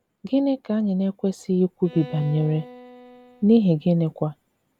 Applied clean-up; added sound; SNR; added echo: none; Bowed string instrument; 20 dB; none.